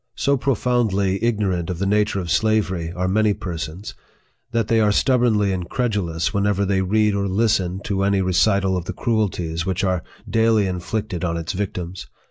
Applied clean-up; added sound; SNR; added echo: none; none; none; none.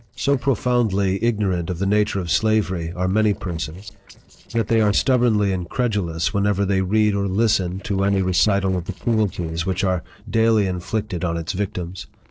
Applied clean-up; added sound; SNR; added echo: neural separator model SepFormer DNS4.